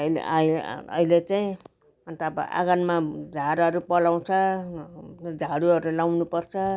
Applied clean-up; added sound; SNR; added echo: none; none; none; none.